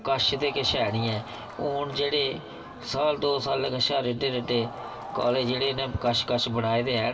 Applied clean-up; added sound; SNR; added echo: none; Crowd; 15 dB; reverberation time 2.5 s.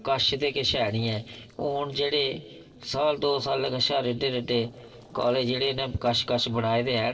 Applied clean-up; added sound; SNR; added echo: neural separator model SepFormer DNS4.